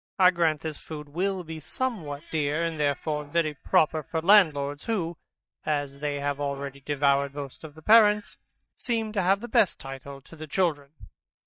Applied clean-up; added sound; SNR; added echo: neural mask model DeepFilterNet 3.